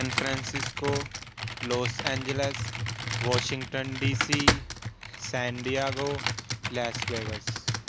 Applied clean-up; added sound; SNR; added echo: none; Computer keyboard; -1 dB; none.